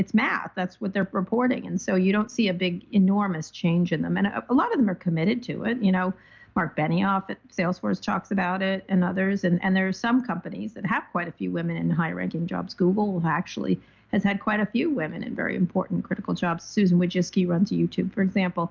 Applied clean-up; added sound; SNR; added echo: none; none; none; none.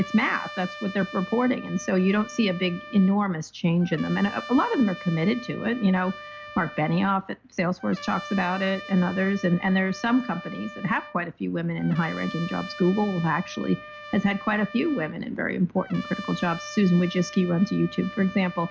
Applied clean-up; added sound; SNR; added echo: none; Trumpet; 15 dB; none.